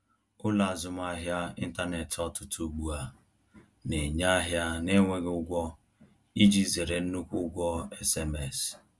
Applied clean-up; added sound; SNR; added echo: none; none; none; none.